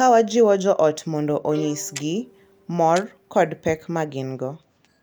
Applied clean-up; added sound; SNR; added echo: none; Bowed string instrument + Clock; 19 dB; none.